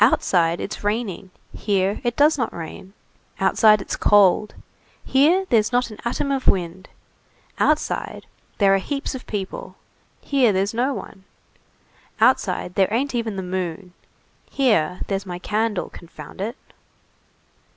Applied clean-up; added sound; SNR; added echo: none; none; none; none.